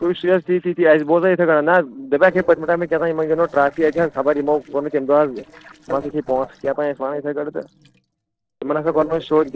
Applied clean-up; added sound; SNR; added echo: neural separator model SepFormer DNS4.